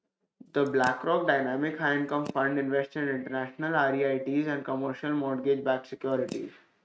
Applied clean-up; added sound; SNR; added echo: neural mask model RNNoise.